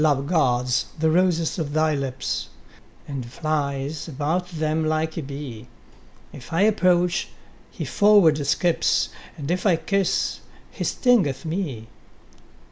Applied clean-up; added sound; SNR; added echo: none; none; none; none.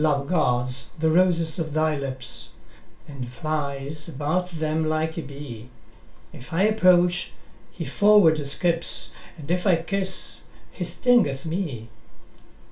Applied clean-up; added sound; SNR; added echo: none; none; none; reverberation time 0.3 s.